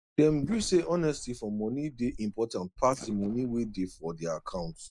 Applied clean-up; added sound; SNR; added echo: neural mask model Resemble Enhance denoiser.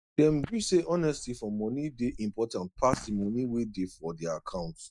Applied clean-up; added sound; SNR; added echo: neural mask model DeepFilterNet 3.